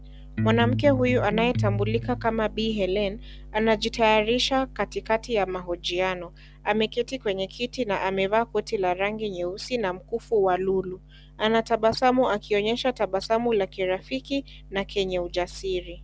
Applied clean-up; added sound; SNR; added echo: none; Electric guitar; 2 dB; none.